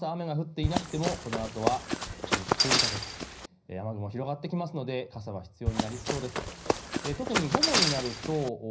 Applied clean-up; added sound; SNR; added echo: none; Run; -4 dB; reverberation time 0.4 s.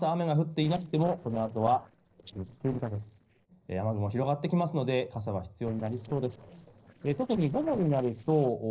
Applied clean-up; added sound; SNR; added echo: neural separator model SepFormer DNS4.